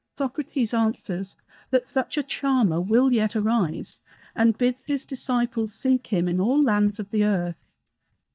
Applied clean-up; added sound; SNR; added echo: neural mask model DeepFilterNet 3.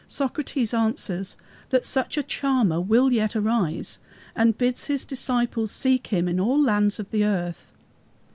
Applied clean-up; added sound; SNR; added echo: none; none; none; none.